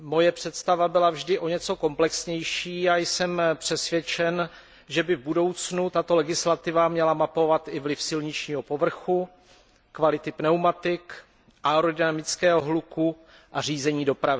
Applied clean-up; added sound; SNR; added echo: none; none; none; none.